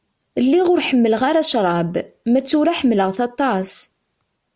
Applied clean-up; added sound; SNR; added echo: none; none; none; none.